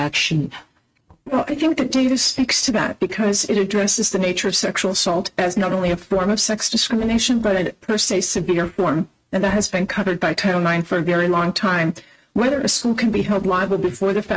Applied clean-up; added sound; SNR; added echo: neural mask model RNNoise.